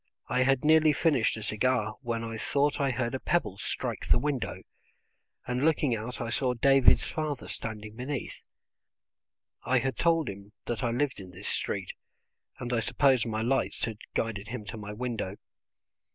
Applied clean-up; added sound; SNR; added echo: none; none; none; none.